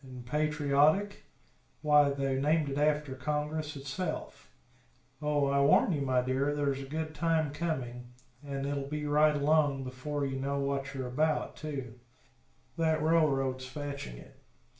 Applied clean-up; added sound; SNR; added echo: none; none; none; reverberation time 0.4 s.